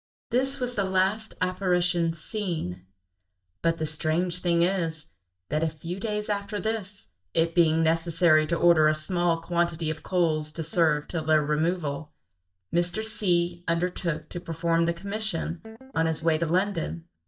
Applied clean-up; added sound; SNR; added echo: neural mask model DeepFilterNet 3.